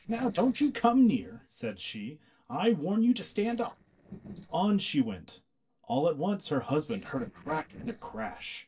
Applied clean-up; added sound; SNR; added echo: neural separator model SepFormer DNS4.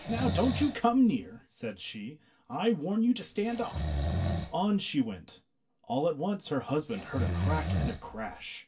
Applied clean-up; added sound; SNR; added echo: none; Breathing; 5 dB; reverberation time 0.1 s.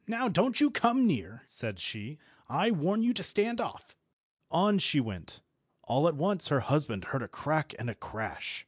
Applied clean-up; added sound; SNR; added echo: none; none; none; none.